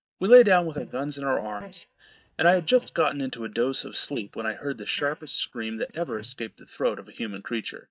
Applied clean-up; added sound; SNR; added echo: neural mask model DeepFilterNet 3.